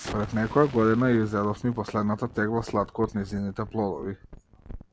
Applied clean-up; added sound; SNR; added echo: none; Explosion; 16 dB; none.